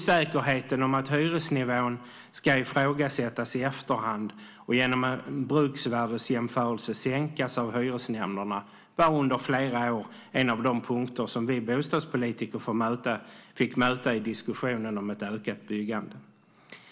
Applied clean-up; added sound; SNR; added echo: none; none; none; none.